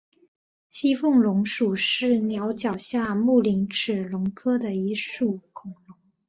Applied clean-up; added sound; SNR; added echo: none; none; none; none.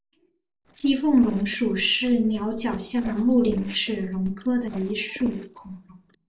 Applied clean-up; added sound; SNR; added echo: neural separator model SepFormer DNS4.